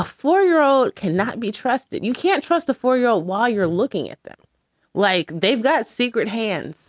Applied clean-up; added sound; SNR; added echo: none; none; none; none.